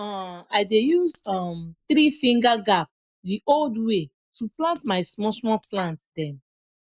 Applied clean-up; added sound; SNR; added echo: neural mask model Resemble Enhance denoiser.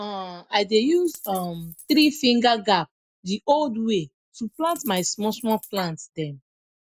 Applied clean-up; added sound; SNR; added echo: none; Coin (dropping); 15 dB; none.